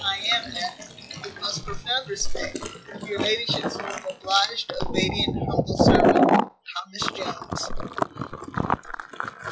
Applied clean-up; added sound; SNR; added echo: classical method log-MMSE.